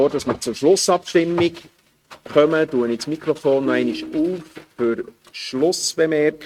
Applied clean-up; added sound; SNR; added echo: neural mask model RNNoise.